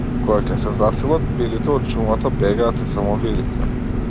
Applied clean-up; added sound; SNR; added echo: none; Engine; -1 dB; none.